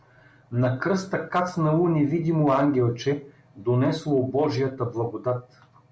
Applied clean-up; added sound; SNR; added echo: none; none; none; none.